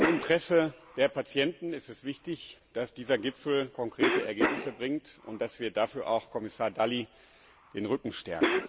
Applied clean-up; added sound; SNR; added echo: none; Cough; 4 dB; none.